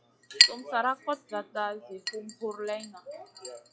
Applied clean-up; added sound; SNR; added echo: classical method log-MMSE.